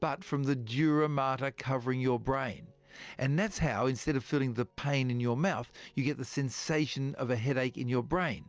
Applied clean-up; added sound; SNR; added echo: none; none; none; none.